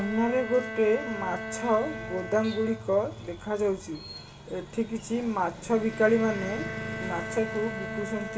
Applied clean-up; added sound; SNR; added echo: none; Bowed string instrument; 10 dB; reverberation time 0.5 s.